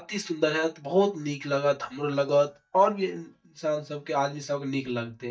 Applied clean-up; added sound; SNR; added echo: neural mask model DeepFilterNet 3.